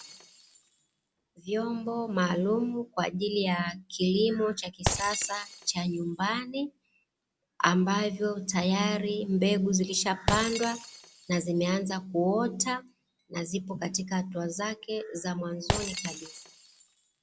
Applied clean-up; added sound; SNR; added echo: none; Shatter; 11 dB; none.